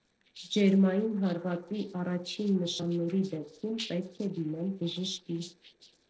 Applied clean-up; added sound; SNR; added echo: neural separator model SepFormer DNS4.